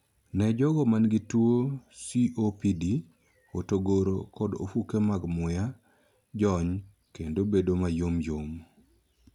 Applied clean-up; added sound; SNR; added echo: none; none; none; none.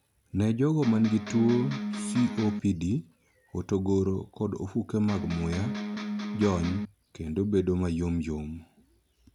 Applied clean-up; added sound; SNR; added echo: none; Electric guitar; 6 dB; none.